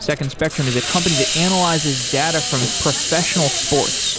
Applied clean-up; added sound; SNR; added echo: none; Hiss; 1 dB; none.